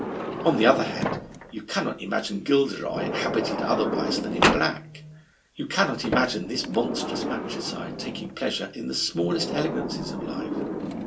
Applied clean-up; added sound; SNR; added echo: none; Sliding door; 3 dB; reverberation time 0.2 s.